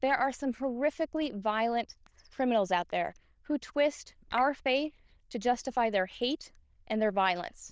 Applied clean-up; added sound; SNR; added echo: neural diffusion model UNIVERSE++.